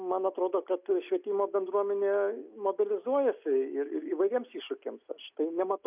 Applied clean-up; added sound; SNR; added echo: none; none; none; none.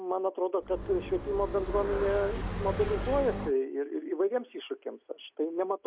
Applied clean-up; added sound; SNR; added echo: none; Motorcycle; 4 dB; none.